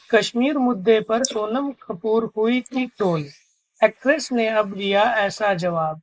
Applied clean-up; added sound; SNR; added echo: neural mask model Resemble Enhance denoiser.